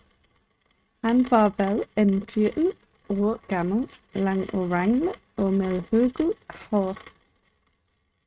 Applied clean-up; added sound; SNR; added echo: neural mask model RNNoise.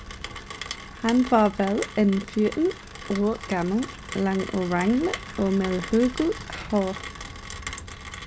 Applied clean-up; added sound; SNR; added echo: none; Rain; 12 dB; none.